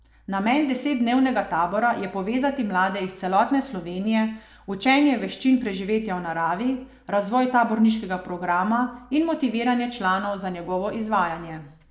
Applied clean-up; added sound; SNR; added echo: none; none; none; none.